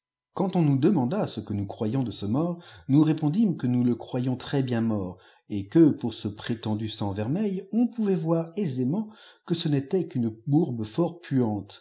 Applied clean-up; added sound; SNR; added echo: none; none; none; none.